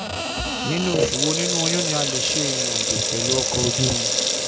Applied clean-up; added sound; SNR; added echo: none; Sink (filling or washing) / Water tap, faucet; -4 dB; none.